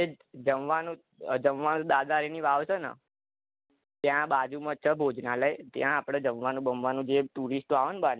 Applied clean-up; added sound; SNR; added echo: none; none; none; none.